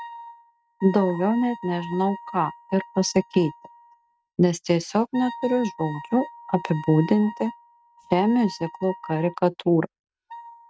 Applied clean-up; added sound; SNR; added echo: neural mask model RNNoise.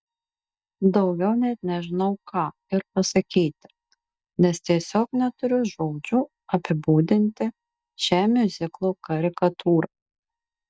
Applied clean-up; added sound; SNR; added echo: neural mask model DeepFilterNet 3.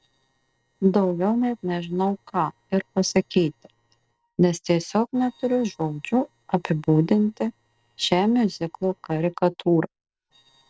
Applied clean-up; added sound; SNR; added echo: neural separator model SepFormer DNS4.